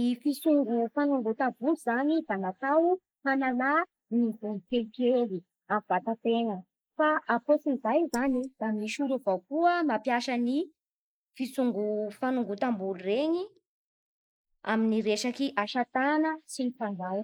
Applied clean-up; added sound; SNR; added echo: neural mask model Resemble Enhance denoiser.